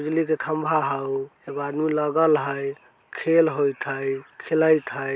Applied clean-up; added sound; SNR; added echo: none; none; none; none.